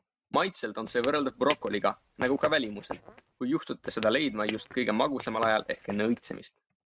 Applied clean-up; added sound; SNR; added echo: neural mask model RNNoise.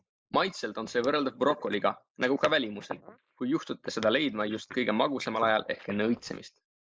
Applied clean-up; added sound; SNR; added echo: neural mask model Resemble Enhance denoiser.